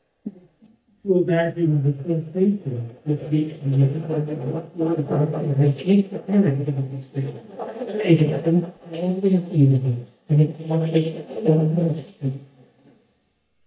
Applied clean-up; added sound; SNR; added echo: neural mask model DeepFilterNet 3.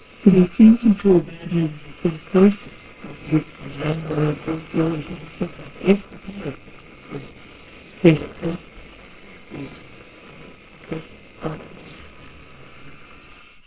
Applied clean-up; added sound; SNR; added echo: neural separator model SepFormer WHAMR!.